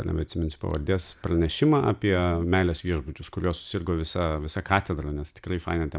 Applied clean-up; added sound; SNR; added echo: none; none; none; none.